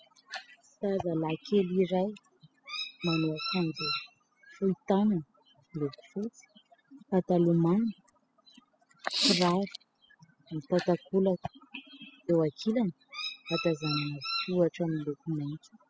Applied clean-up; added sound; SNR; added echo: classical method spectral subtraction.